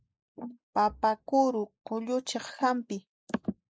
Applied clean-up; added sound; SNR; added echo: neural mask model Resemble Enhance denoiser.